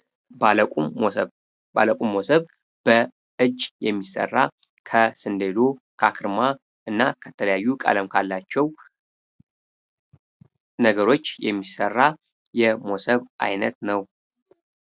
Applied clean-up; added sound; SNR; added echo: none; none; none; none.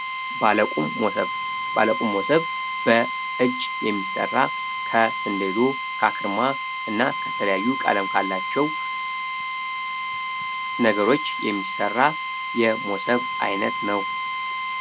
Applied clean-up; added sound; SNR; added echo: none; Drill; 3 dB; none.